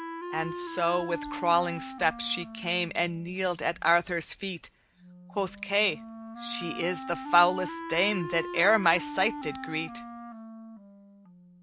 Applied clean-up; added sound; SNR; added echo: none; Wind instrument, woodwind instrument; 11 dB; none.